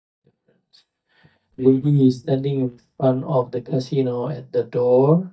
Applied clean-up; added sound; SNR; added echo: neural mask model DeepFilterNet 3.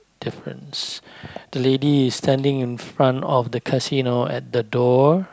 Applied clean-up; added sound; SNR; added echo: none; none; none; none.